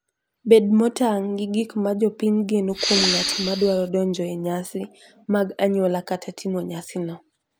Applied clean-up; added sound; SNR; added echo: none; Respiratory sounds; 2 dB; none.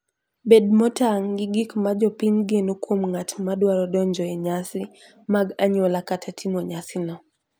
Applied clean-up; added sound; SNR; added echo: none; none; none; none.